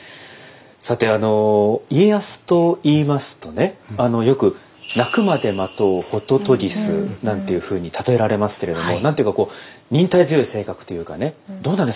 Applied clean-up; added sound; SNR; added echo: none; none; none; none.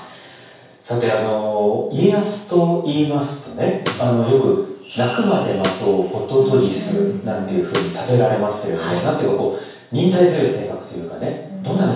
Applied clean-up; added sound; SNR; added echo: none; Snare drum; 14 dB; reverberation time 0.7 s.